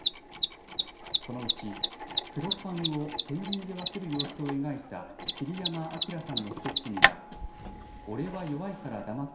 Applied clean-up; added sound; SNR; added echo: none; Mechanisms; -5 dB; reverberation time 0.7 s.